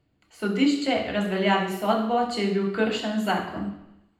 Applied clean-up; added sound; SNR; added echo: none; none; none; reverberation time 0.8 s.